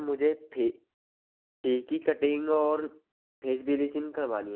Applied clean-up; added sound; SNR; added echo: none; none; none; none.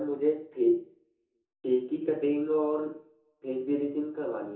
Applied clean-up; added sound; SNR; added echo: none; none; none; reverberation time 0.7 s.